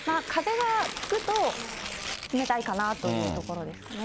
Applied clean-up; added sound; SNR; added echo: none; Tearing + Crackle / Crushing; 9 dB; none.